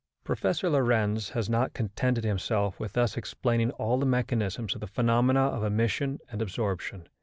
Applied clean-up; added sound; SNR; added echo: none; none; none; none.